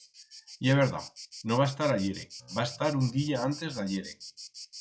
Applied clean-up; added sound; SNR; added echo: classical method log-MMSE.